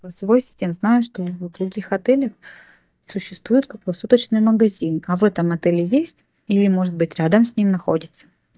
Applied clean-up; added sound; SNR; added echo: neural mask model DeepFilterNet 3.